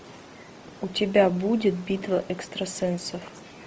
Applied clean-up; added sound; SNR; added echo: none; none; none; none.